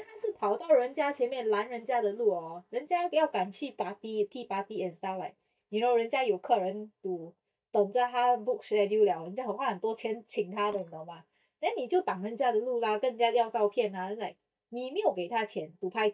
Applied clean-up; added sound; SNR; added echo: neural mask model DeepFilterNet 3.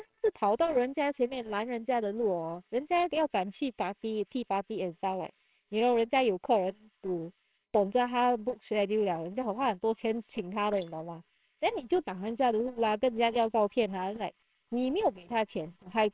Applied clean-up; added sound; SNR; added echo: neural separator model SepFormer WHAMR!.